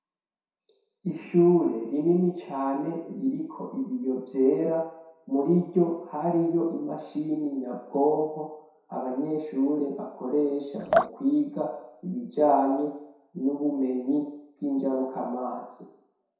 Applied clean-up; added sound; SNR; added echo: none; Drip; 4 dB; reverberation time 0.7 s.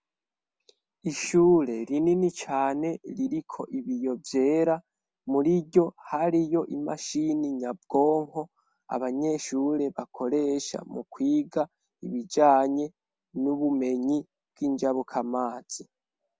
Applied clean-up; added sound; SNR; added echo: none; none; none; none.